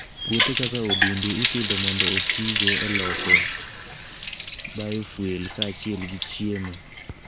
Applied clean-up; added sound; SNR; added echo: none; Water tap, faucet; -4 dB; none.